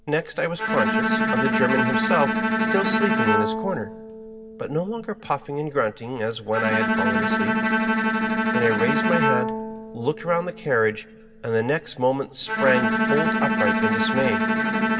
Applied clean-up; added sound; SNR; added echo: none; Bowed string instrument; -2 dB; reverberation time 0.7 s.